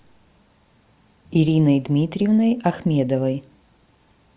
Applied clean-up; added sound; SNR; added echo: none; none; none; none.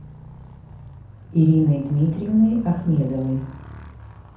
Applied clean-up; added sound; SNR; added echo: none; Motorcycle; 18 dB; reverberation time 0.5 s.